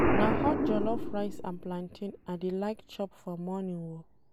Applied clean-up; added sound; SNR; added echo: none; Explosion; -2 dB; none.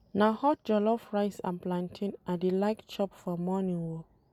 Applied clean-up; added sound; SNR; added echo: none; none; none; none.